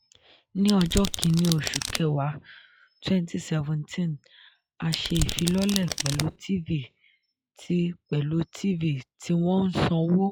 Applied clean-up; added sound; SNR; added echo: classical method log-MMSE.